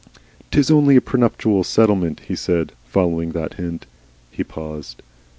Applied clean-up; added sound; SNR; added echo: none; none; none; none.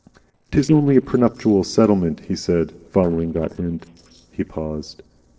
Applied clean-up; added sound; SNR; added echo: neural separator model SepFormer DNS4.